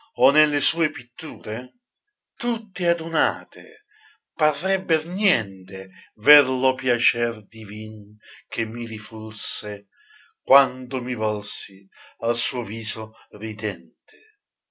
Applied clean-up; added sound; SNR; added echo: none; none; none; none.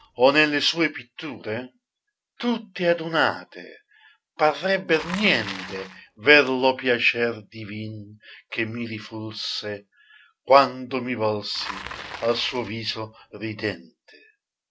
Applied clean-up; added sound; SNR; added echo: none; Bicycle; 19 dB; none.